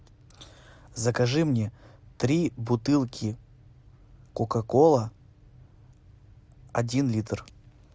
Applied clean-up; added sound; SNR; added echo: none; none; none; none.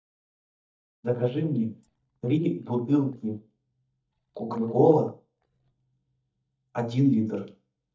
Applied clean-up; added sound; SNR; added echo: neural mask model DeepFilterNet 3.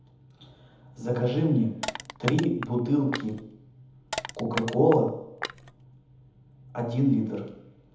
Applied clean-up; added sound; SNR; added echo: none; Crushing; 9 dB; reverberation time 1.0 s.